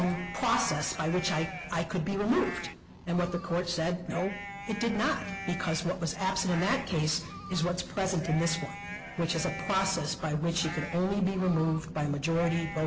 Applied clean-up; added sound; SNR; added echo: none; Livestock, farm animals, working animals; 13 dB; none.